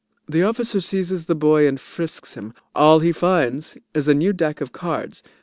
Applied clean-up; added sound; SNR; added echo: none; none; none; none.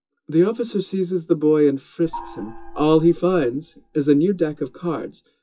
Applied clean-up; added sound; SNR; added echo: classical method WPE with log-MMSE.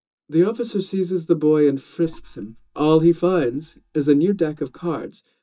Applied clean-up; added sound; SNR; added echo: neural mask model DeepFilterNet 3.